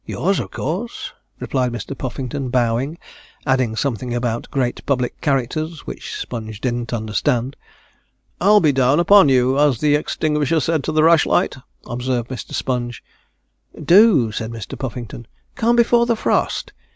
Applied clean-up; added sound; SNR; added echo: none; none; none; none.